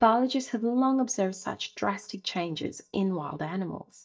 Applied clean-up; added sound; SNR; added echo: neural mask model DeepFilterNet 3.